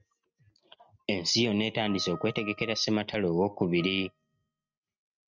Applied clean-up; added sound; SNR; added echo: neural mask model RNNoise.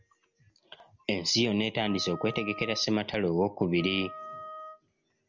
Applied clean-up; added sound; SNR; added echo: none; Wind instrument, woodwind instrument; 14 dB; none.